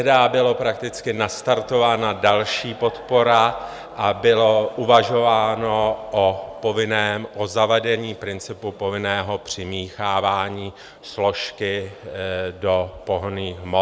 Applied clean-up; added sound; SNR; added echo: none; none; none; none.